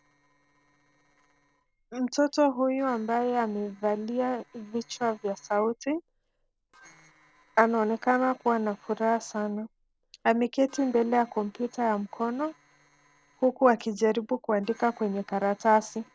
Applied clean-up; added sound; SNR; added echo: neural separator model SepFormer DNS4.